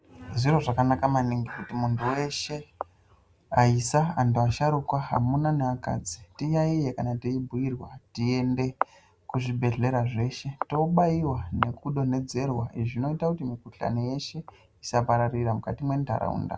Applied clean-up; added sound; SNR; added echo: none; none; none; none.